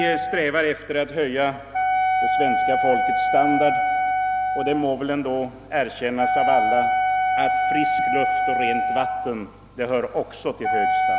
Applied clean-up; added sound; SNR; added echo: none; Wind instrument, woodwind instrument; -2 dB; none.